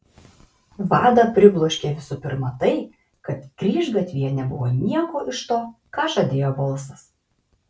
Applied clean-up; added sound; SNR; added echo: none; none; none; none.